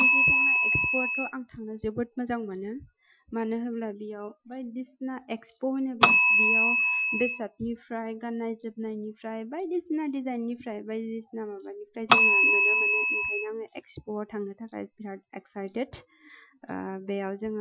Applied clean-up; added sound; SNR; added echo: classical method Wiener filter.